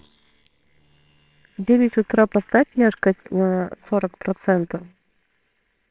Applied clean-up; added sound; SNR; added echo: neural separator model SepFormer WHAMR!.